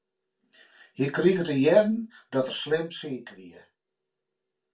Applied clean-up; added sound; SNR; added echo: none; none; none; reverberation time 0.2 s.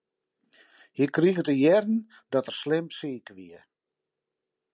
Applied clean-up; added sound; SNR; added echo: none; none; none; none.